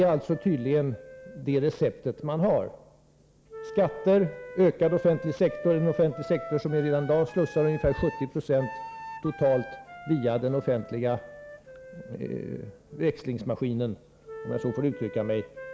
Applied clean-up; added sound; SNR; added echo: none; Wind instrument, woodwind instrument; 15 dB; none.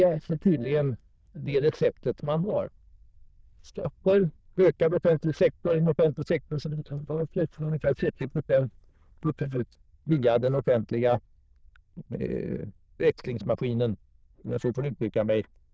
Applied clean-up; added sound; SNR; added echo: neural diffusion model UNIVERSE++.